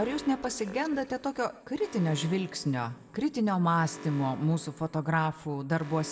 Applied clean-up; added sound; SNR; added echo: none; Alarm; 17 dB; reverberation time 1.7 s.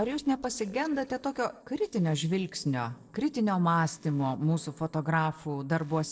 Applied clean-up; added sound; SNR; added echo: neural separator model SepFormer DNS4.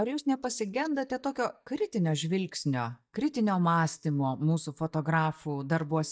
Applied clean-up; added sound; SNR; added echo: neural mask model DeepFilterNet 3.